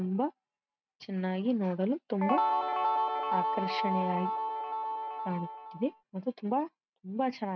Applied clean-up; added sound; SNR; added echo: none; Guitar; -2 dB; none.